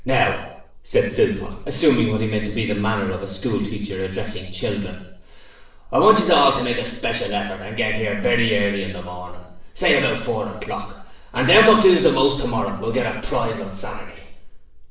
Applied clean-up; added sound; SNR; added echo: none; none; none; reverberation time 0.7 s.